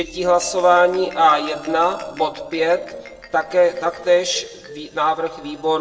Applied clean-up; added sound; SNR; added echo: neural separator model SepFormer DNS4.